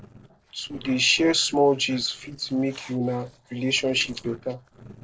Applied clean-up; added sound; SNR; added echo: neural separator model SepFormer DNS4.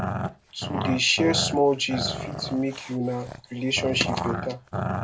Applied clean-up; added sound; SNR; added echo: none; Growling; 5 dB; reverberation time 0.2 s.